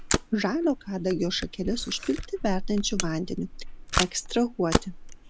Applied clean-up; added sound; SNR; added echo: none; Camera; 3 dB; none.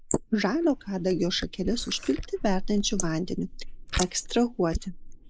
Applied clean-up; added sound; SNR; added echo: neural mask model Resemble Enhance denoiser.